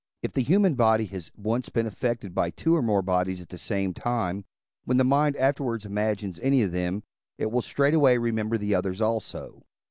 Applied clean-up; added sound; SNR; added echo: none; none; none; none.